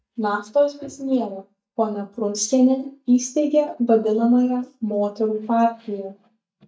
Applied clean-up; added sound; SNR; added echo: neural mask model DeepFilterNet 3.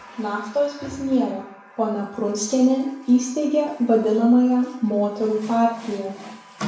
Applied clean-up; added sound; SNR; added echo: none; Water tap, faucet; 19 dB; reverberation time 0.6 s.